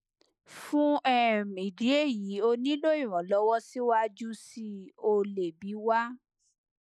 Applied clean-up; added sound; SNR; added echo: neural mask model Resemble Enhance denoiser.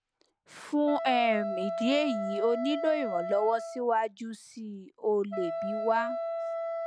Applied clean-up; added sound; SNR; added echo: none; Wind instrument, woodwind instrument; 5 dB; none.